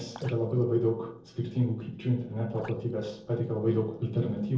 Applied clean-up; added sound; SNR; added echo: neural separator model SepFormer DNS4.